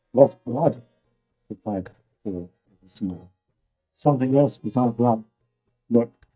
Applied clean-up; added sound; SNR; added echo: neural mask model DeepFilterNet 3.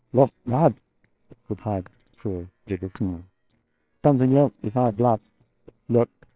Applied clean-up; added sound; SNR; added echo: neural separator model SepFormer WHAMR!.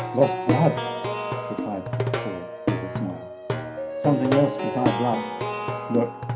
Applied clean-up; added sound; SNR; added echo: none; Plucked string instrument; 1 dB; reverberation time 0.3 s.